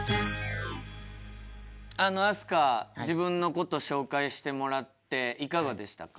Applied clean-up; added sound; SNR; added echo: none; none; none; none.